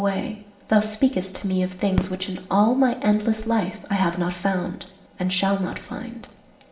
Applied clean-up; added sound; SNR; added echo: none; Fireworks; 14 dB; reverberation time 1.7 s.